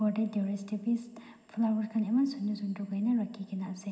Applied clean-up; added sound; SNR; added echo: none; none; none; reverberation time 1.0 s.